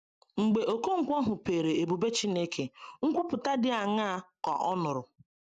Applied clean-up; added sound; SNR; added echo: none; none; none; none.